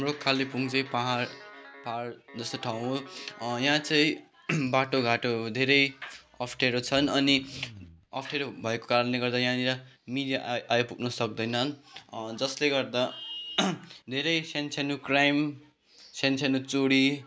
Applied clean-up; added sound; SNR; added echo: none; Cough + Guitar; 19 dB; none.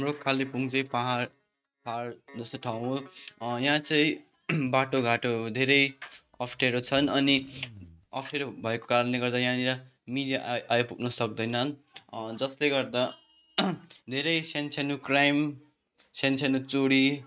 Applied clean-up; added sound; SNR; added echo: neural mask model RNNoise.